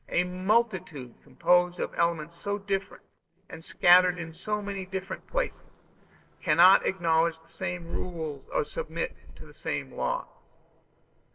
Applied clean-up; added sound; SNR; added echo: neural separator model SepFormer DNS4.